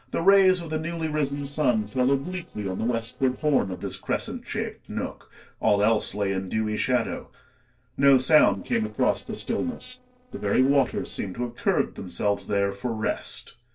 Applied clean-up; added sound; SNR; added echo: neural separator model SepFormer DNS4.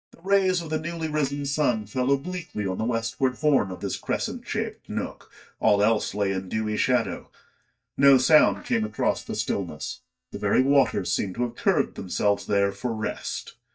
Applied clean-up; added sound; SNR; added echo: neural mask model DeepFilterNet 3.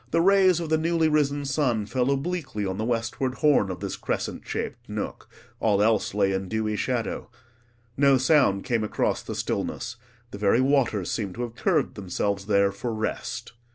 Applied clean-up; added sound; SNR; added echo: none; none; none; none.